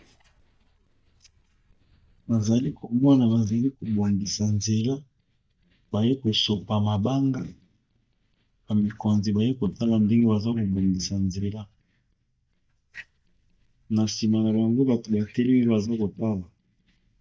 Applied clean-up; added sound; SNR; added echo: neural mask model DeepFilterNet 3.